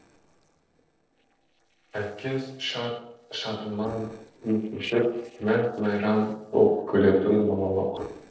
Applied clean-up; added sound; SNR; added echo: neural separator model SepFormer DNS4.